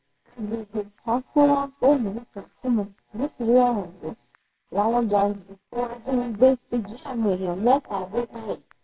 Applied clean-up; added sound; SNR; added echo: neural separator model SepFormer WHAMR!.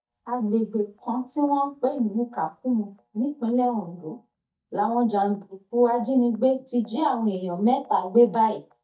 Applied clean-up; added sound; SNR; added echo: neural mask model DeepFilterNet 3.